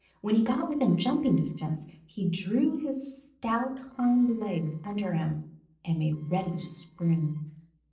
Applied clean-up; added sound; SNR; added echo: neural separator model SepFormer DNS4.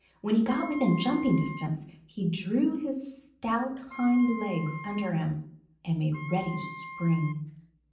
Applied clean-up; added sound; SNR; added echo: none; Wind instrument, woodwind instrument; 14 dB; reverberation time 0.6 s.